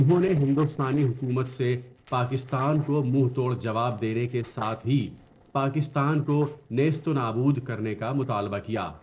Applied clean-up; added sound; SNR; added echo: neural separator model SepFormer DNS4.